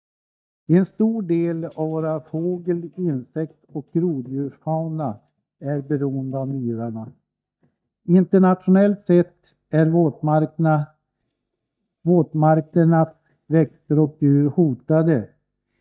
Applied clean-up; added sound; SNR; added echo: neural mask model DeepFilterNet 3.